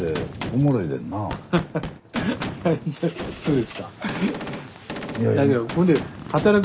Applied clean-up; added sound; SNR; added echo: none; Gunshot, gunfire; 10 dB; none.